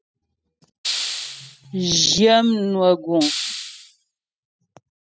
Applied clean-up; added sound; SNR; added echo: classical method spectral subtraction.